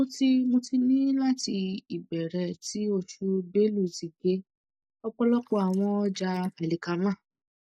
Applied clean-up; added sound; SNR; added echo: neural mask model Resemble Enhance denoiser.